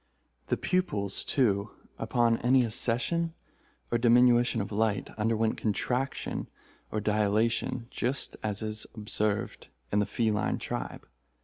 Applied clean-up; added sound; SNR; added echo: none; none; none; none.